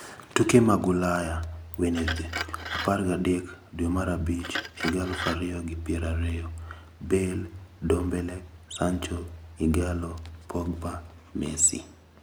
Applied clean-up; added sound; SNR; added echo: none; Glass; 10 dB; none.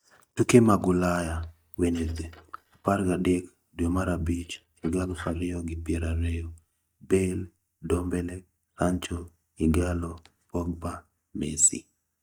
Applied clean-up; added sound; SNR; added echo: neural mask model DeepFilterNet 3.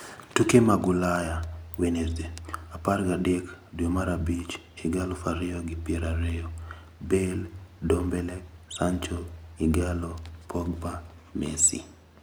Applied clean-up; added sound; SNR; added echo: none; none; none; none.